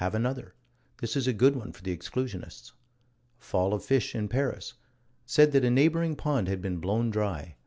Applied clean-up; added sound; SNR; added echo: none; none; none; none.